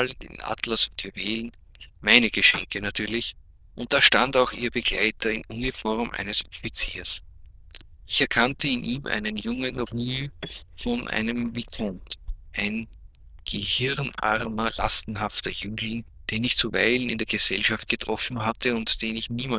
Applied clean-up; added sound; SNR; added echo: neural diffusion model UNIVERSE++.